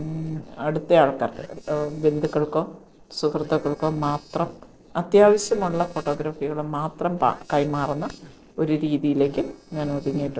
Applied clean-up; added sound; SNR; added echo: neural separator model SepFormer DNS4.